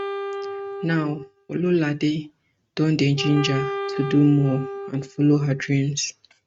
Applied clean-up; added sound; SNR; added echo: neural mask model RNNoise.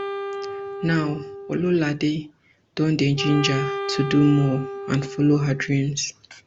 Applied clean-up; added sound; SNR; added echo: none; Wind instrument, woodwind instrument; 9 dB; none.